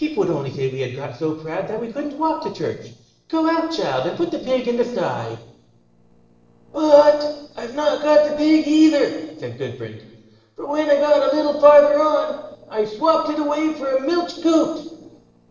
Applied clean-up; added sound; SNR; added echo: neural separator model SepFormer DNS4.